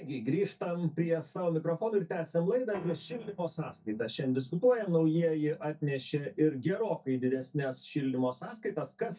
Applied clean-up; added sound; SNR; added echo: neural mask model DeepFilterNet 3.